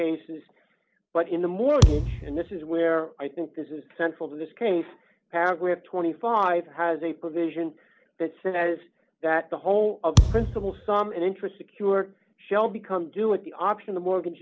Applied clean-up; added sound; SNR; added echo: none; Thump, thud; -4 dB; none.